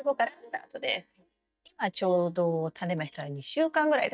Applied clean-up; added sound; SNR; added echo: neural mask model DeepFilterNet 3.